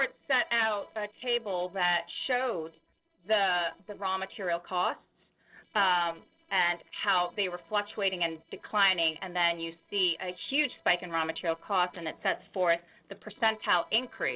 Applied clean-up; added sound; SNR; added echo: neural separator model SepFormer DNS4.